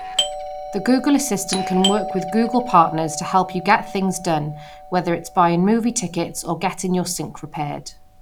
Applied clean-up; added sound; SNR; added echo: none; Doorbell; 10 dB; none.